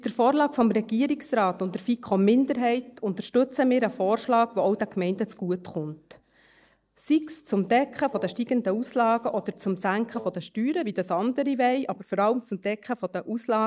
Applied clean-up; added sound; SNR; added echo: neural mask model DeepFilterNet 3.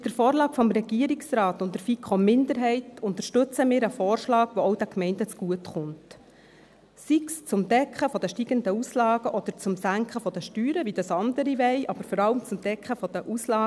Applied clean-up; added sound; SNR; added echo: none; none; none; none.